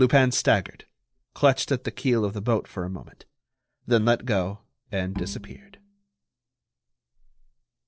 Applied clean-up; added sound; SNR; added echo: neural separator model SepFormer DNS4.